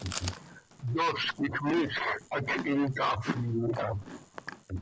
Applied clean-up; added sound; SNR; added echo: none; Chewing, mastication; 11 dB; none.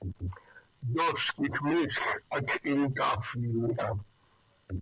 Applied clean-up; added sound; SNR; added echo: none; none; none; none.